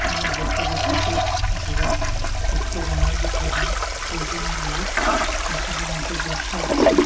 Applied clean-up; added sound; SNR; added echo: none; Toilet flush; -1 dB; reverberation time 0.2 s.